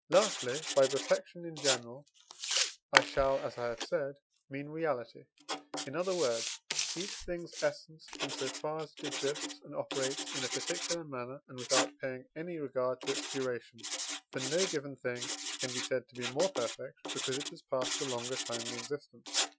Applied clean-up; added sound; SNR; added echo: classical method Wiener filter.